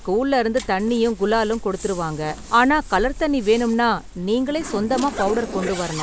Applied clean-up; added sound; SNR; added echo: none; Zipper (clothing); 13 dB; none.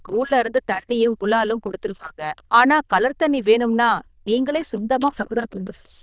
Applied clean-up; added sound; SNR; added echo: neural diffusion model UNIVERSE++.